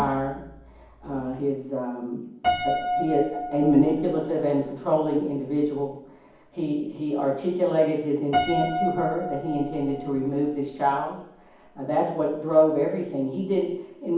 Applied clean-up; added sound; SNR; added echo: none; Piano; 8 dB; reverberation time 1.2 s.